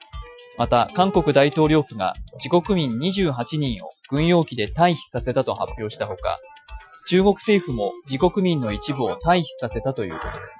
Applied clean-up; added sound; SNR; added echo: classical method Wiener filter.